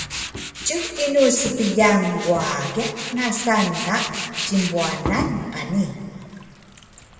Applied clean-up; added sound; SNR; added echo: none; Tools; 9 dB; reverberation time 2.2 s.